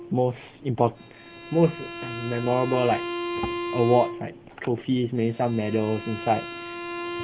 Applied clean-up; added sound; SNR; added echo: none; Bowed string instrument; 9 dB; none.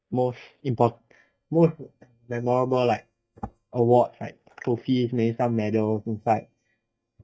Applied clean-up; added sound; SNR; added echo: neural mask model DeepFilterNet 3.